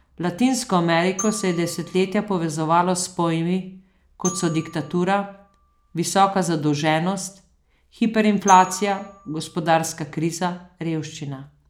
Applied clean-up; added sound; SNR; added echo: none; Glockenspiel; 18 dB; none.